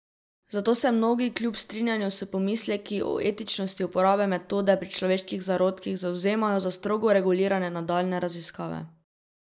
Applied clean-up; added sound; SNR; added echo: none; none; none; none.